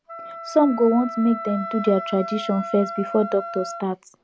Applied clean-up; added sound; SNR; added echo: none; Wind instrument, woodwind instrument; 10 dB; none.